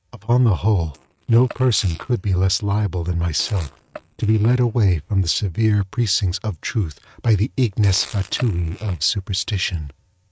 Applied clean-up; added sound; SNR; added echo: neural mask model RNNoise.